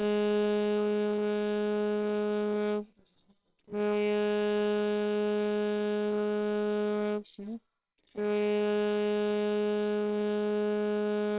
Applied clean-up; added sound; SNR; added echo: neural separator model SepFormer WHAMR!.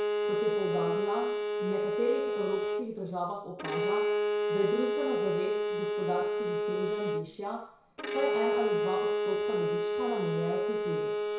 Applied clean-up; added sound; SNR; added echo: none; Bowed string instrument; -5 dB; reverberation time 0.6 s.